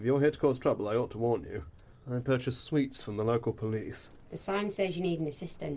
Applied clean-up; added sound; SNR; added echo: none; none; none; none.